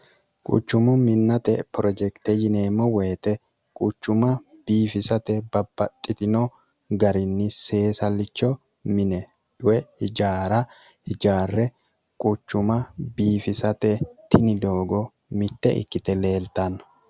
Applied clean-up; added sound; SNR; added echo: none; none; none; none.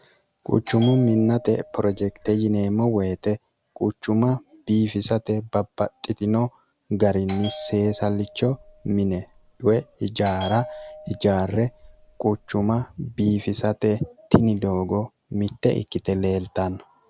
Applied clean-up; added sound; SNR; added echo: none; Bell; 17 dB; none.